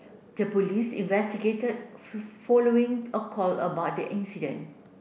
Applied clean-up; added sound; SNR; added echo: none; none; none; none.